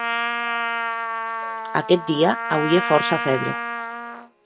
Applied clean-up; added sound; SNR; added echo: none; Trumpet; 3 dB; none.